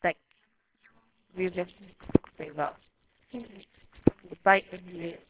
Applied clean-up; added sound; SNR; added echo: neural separator model SepFormer WHAMR!.